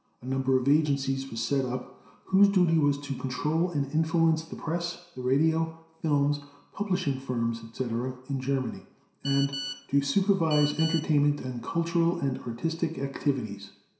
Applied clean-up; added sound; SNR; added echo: none; Telephone; 11 dB; reverberation time 0.7 s.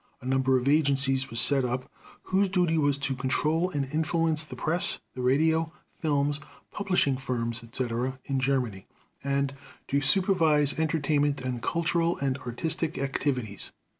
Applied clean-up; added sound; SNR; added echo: none; none; none; none.